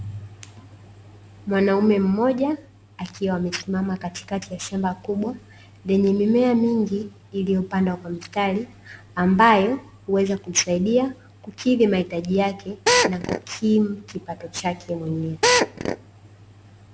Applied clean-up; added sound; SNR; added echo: none; Drill; -2 dB; none.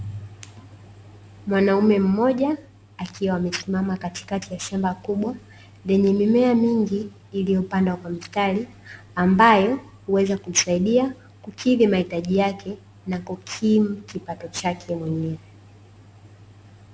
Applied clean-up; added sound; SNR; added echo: none; none; none; none.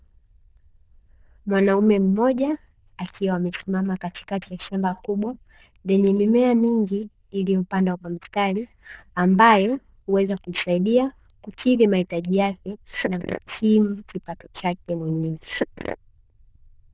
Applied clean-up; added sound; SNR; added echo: neural diffusion model UNIVERSE++.